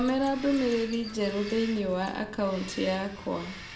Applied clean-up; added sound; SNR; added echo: none; Bird vocalization, bird call, bird song; 14 dB; reverberation time 0.7 s.